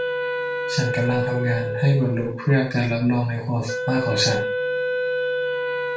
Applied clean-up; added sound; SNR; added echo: none; Wind instrument, woodwind instrument; 3 dB; reverberation time 0.3 s.